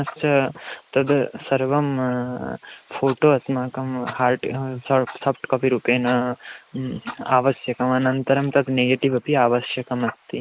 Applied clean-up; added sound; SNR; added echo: neural mask model Resemble Enhance denoiser.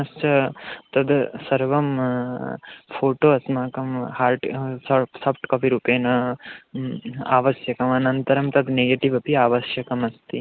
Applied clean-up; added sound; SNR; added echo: none; none; none; none.